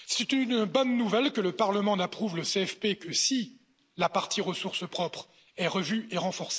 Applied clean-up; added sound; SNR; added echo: none; none; none; none.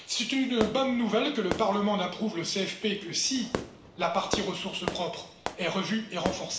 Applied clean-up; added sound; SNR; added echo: none; Fireworks; 10 dB; reverberation time 0.7 s.